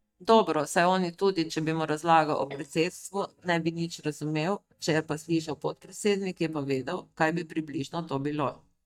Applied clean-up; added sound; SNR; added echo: neural mask model DeepFilterNet 3.